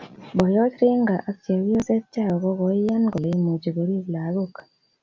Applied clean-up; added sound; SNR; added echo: none; none; none; none.